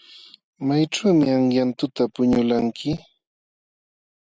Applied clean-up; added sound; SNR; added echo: none; none; none; none.